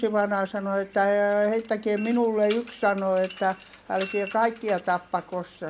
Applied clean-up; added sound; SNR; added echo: none; Mechanisms; 16 dB; none.